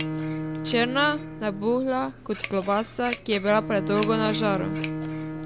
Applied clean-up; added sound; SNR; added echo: none; Bowed string instrument + Scissors; 4 dB; none.